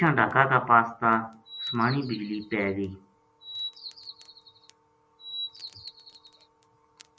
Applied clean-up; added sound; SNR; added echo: none; Bird vocalization, bird call, bird song; 13 dB; none.